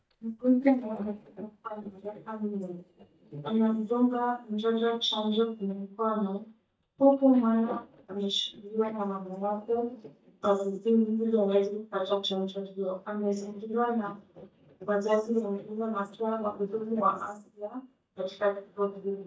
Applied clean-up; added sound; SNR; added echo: neural mask model DeepFilterNet 3.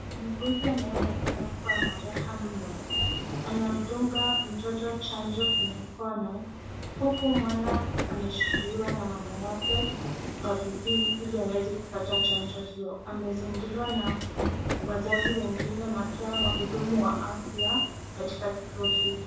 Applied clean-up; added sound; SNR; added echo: none; Sliding door / Train; -1 dB; reverberation time 0.7 s.